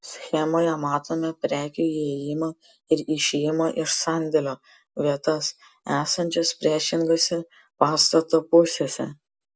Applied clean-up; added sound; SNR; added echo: none; none; none; none.